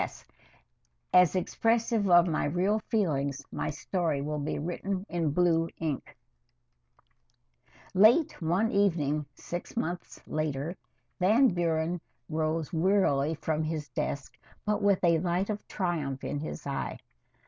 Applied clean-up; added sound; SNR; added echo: none; none; none; none.